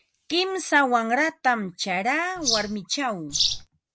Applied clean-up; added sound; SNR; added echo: none; Bird vocalization, bird call, bird song; 3 dB; none.